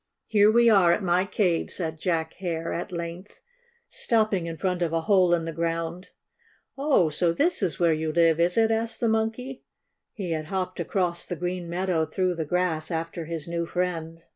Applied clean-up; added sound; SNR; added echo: none; none; none; none.